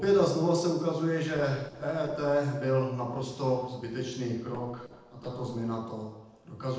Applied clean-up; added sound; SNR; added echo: neural separator model SepFormer DNS4.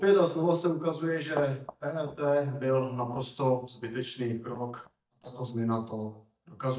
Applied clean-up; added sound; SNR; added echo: neural mask model DeepFilterNet 3.